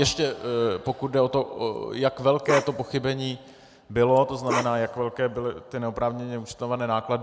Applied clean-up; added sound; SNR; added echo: none; Bark; 6 dB; none.